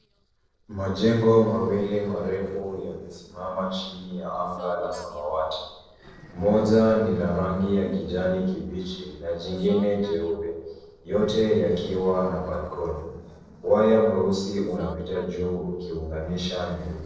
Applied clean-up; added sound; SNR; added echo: neural separator model SepFormer DNS4.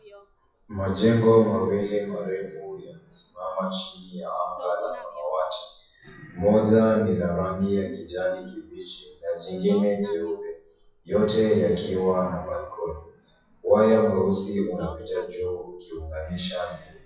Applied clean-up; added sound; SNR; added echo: classical method WPE with log-MMSE.